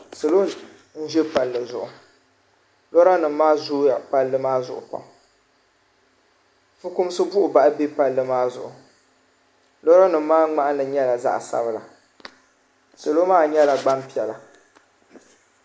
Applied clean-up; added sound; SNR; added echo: none; none; none; none.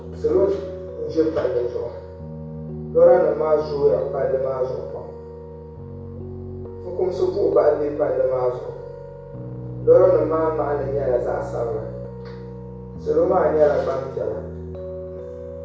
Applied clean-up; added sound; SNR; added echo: none; Piano; 11 dB; reverberation time 0.6 s.